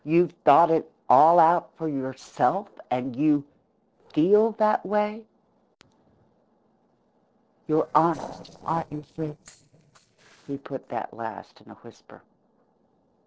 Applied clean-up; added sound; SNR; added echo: neural separator model SepFormer DNS4.